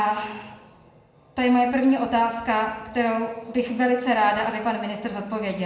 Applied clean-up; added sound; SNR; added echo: none; none; none; reverberation time 0.9 s.